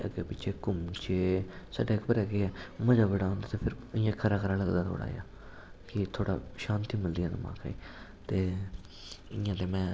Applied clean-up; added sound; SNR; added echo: none; none; none; none.